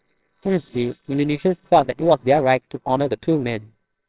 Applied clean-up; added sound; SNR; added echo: neural separator model SepFormer WHAMR!.